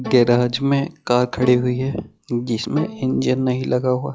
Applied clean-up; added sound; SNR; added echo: classical method log-MMSE.